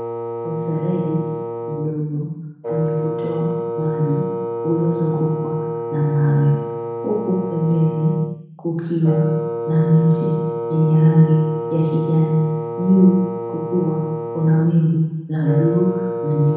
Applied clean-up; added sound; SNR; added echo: none; Wind instrument, woodwind instrument; 6 dB; reverberation time 1.1 s.